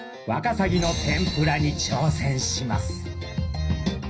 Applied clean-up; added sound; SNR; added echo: none; Boom; 15 dB; reverberation time 0.5 s.